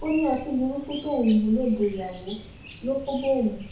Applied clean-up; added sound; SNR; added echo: none; Chirp, tweet; 15 dB; reverberation time 0.5 s.